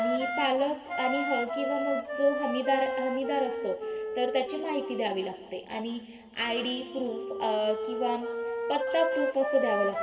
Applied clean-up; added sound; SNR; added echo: none; Wind instrument, woodwind instrument; 3 dB; reverberation time 1.8 s.